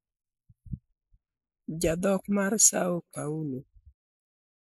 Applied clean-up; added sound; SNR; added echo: neural mask model Resemble Enhance denoiser.